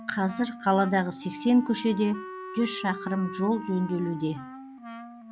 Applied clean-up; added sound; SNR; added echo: none; Wind instrument, woodwind instrument; 12 dB; none.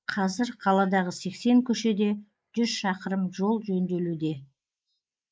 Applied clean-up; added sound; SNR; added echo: neural mask model Resemble Enhance denoiser.